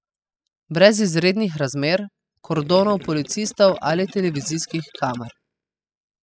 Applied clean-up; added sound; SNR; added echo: classical method spectral subtraction.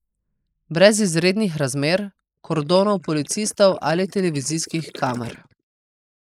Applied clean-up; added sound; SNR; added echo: neural mask model Resemble Enhance denoiser.